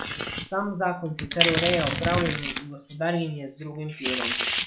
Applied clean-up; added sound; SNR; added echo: classical method log-MMSE.